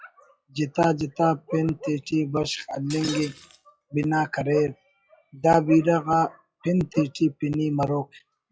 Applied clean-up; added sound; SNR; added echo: classical method log-MMSE.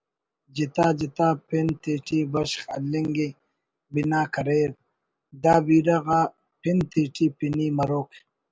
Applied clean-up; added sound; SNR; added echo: none; none; none; none.